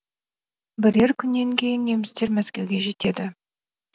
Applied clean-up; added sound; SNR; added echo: none; none; none; none.